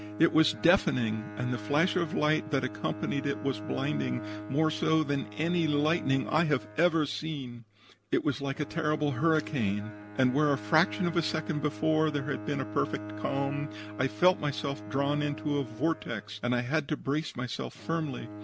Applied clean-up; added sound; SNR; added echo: none; Bowed string instrument; 12 dB; none.